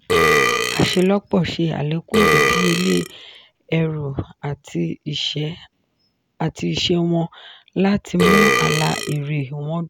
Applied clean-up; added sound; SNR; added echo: none; Burping, eructation; -2 dB; none.